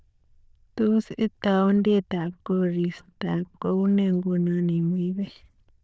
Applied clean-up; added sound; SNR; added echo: neural diffusion model UNIVERSE++.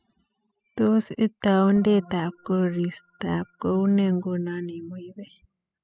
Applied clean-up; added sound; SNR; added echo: classical method spectral subtraction.